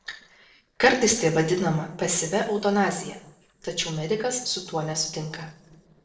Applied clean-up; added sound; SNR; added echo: neural separator model SepFormer DNS4.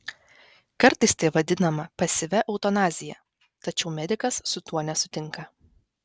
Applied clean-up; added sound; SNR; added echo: none; none; none; none.